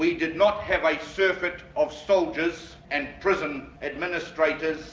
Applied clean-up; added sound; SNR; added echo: none; none; none; none.